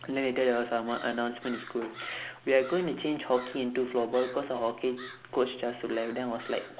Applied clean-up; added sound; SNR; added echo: none; Crow; 18 dB; none.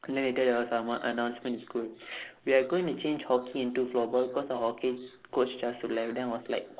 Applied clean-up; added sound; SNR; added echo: neural separator model SepFormer DNS4.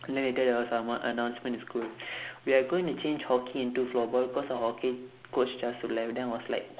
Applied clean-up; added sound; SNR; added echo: none; none; none; none.